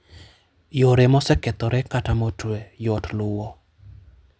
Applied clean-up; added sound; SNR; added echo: none; none; none; none.